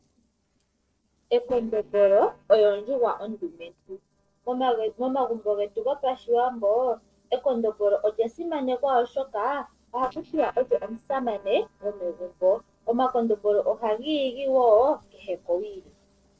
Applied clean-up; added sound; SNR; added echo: neural separator model SepFormer DNS4.